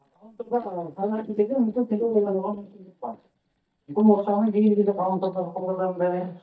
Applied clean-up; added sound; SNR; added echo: neural mask model DeepFilterNet 3.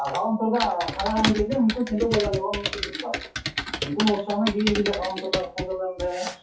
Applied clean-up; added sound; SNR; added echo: classical method WPE with log-MMSE.